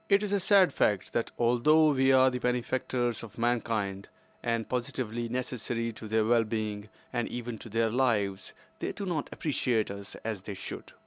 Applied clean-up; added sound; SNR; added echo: none; none; none; none.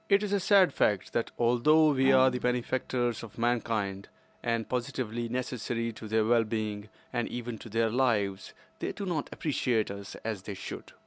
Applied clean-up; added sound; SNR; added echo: none; Bowed string instrument; 15 dB; none.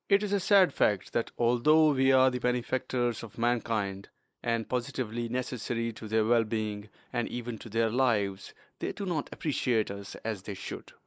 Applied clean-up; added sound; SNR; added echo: neural mask model Resemble Enhance denoiser.